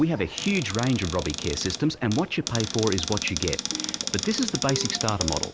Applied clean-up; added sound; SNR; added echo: none; Cupboard open or close; 6 dB; none.